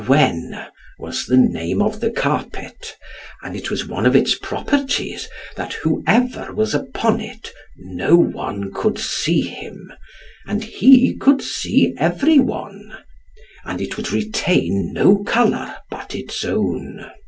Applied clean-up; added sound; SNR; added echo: none; none; none; none.